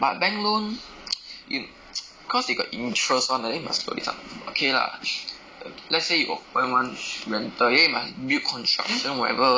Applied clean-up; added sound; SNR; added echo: none; none; none; none.